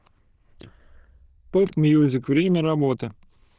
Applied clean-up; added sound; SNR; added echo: neural diffusion model UNIVERSE++.